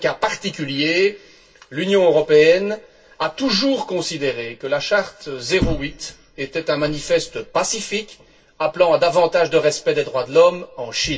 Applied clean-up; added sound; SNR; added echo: none; none; none; reverberation time 0.2 s.